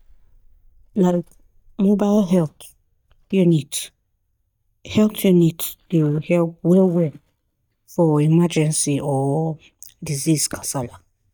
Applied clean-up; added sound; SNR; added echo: neural mask model DeepFilterNet 3.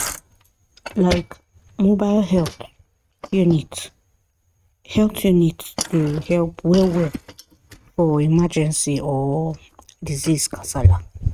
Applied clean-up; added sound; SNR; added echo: neural mask model RNNoise.